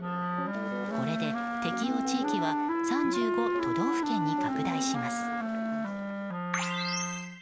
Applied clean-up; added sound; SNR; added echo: none; Wind instrument, woodwind instrument; -5 dB; none.